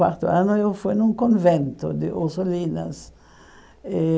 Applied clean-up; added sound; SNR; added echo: none; none; none; none.